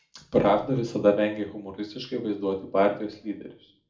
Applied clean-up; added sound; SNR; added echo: none; none; none; reverberation time 0.4 s.